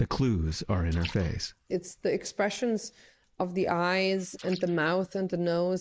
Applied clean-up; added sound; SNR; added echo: neural mask model Resemble Enhance denoiser.